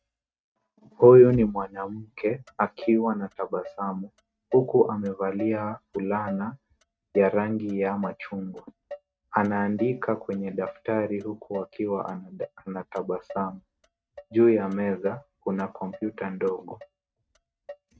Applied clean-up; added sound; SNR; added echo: neural mask model RNNoise.